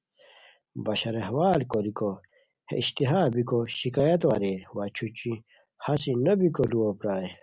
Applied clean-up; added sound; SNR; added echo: none; none; none; none.